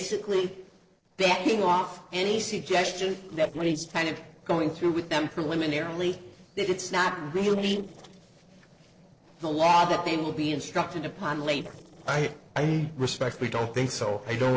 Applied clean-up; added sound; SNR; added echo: neural separator model SepFormer DNS4.